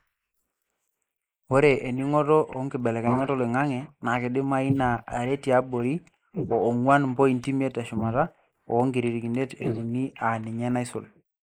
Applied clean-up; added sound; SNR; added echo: neural mask model Resemble Enhance denoiser.